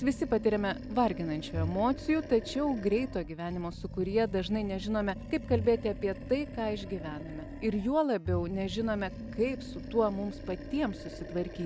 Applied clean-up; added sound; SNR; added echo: none; Bowed string instrument + Animal; 9 dB; none.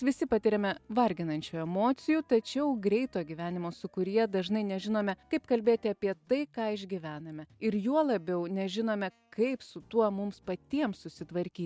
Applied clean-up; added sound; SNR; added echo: none; none; none; none.